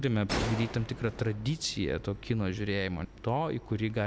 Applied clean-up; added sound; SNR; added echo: none; Gunshot, gunfire; 9 dB; none.